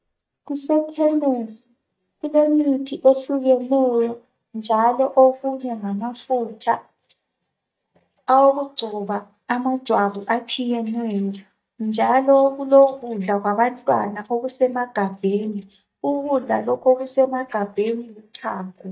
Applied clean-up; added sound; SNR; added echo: neural mask model DeepFilterNet 3.